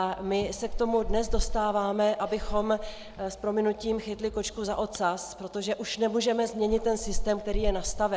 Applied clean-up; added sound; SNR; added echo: none; Chewing, mastication; 6 dB; none.